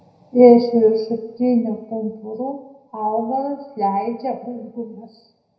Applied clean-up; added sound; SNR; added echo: none; none; none; reverberation time 0.8 s.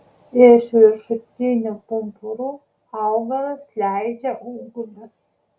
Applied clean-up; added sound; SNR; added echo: none; none; none; none.